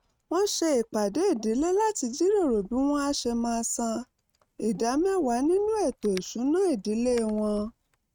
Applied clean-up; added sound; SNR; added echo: neural mask model RNNoise.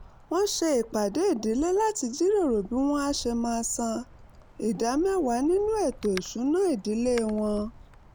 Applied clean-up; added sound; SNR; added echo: none; Wind; 19 dB; none.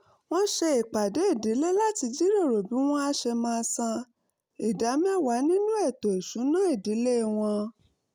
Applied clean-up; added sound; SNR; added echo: none; none; none; none.